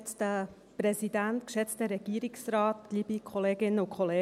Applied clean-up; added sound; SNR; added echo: none; none; none; none.